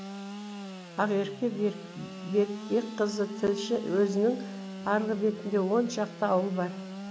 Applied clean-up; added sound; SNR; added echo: none; Sawing / Engine; 11 dB; none.